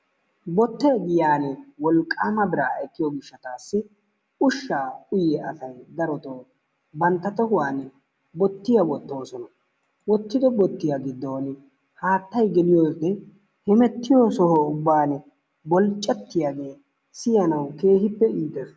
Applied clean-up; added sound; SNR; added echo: none; none; none; none.